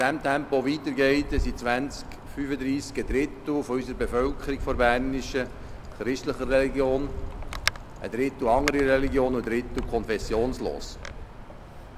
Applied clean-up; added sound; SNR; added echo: none; Wind; 8 dB; none.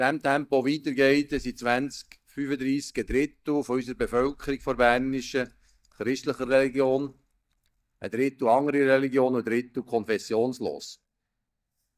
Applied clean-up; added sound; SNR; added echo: neural mask model DeepFilterNet 3.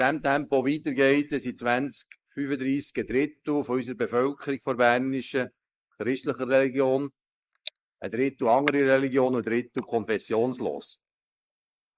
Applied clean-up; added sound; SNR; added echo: neural mask model Resemble Enhance denoiser.